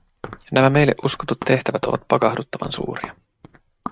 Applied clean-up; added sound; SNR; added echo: neural mask model RNNoise.